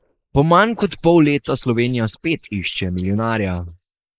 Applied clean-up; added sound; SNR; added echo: neural mask model Resemble Enhance denoiser.